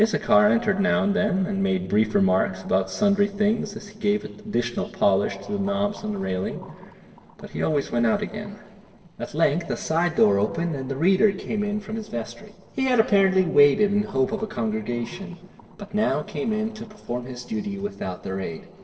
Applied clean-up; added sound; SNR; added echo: neural separator model SepFormer DNS4.